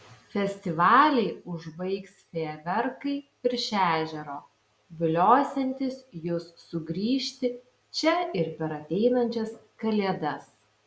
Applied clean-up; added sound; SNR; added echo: none; none; none; none.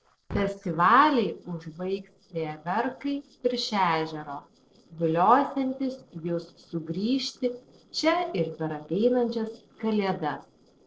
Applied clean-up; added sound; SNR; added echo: neural separator model SepFormer DNS4.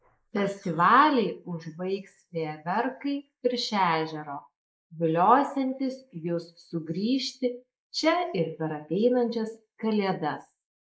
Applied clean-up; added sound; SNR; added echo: neural mask model Resemble Enhance denoiser.